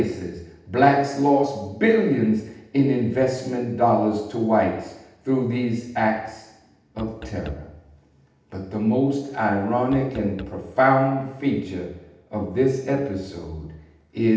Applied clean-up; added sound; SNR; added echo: none; Musical instrument; 19 dB; reverberation time 0.8 s.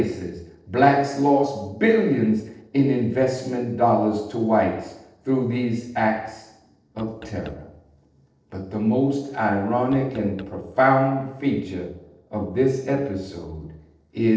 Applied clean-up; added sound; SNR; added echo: neural separator model SepFormer DNS4.